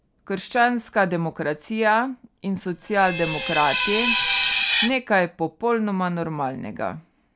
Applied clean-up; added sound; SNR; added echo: none; Screech; -3 dB; none.